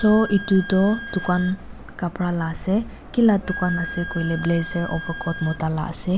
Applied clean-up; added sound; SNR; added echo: none; Wind instrument, woodwind instrument; 13 dB; none.